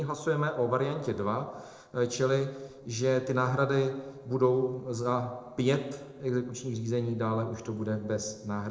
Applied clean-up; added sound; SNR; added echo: neural separator model SepFormer DNS4.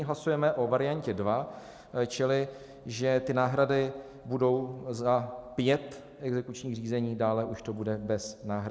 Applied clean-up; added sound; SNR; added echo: none; none; none; none.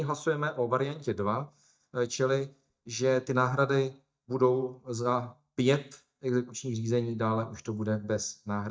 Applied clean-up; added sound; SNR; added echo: neural mask model DeepFilterNet 3.